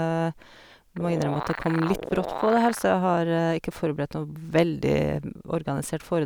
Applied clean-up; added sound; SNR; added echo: none; Animal; 8 dB; none.